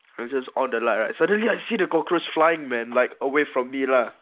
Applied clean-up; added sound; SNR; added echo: neural mask model Resemble Enhance denoiser.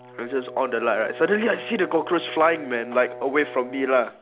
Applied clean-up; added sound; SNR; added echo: none; Brass instrument; 15 dB; none.